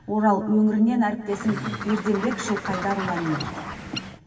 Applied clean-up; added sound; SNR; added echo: none; Bird; 8 dB; reverberation time 1.9 s.